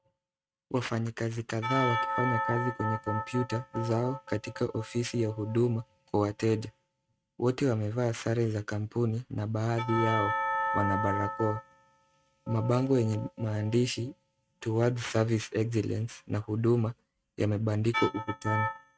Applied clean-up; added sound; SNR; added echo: neural mask model RNNoise.